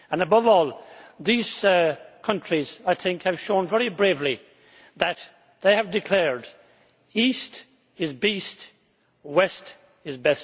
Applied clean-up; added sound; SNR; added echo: none; none; none; none.